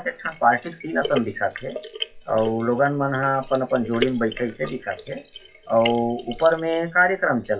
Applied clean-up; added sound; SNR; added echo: classical method WPE with log-MMSE.